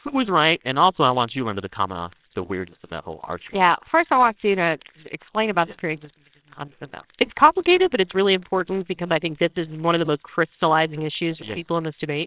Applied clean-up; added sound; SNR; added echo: neural separator model SepFormer WHAMR!.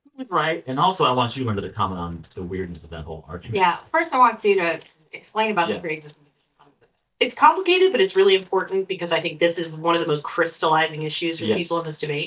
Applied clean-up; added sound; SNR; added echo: neural mask model DeepFilterNet 3.